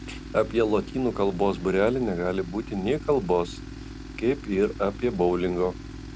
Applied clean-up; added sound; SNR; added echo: none; Tools; 12 dB; none.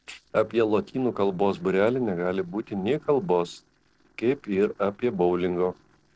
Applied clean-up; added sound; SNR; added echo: neural separator model SepFormer DNS4.